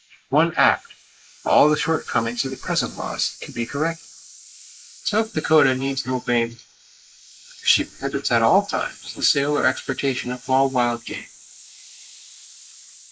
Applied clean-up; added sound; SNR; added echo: neural mask model Resemble Enhance denoiser.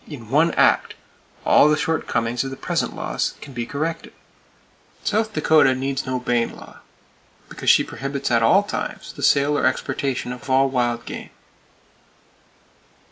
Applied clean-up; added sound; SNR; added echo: none; none; none; none.